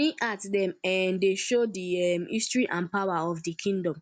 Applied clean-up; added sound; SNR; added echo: none; none; none; none.